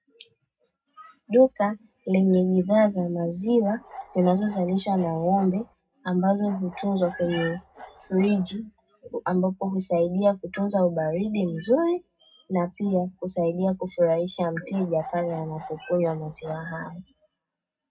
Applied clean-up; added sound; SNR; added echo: none; Bark; 18 dB; reverberation time 0.3 s.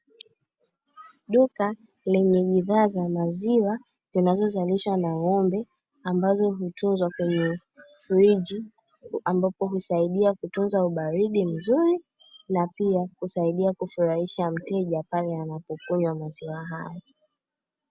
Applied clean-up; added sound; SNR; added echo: none; none; none; none.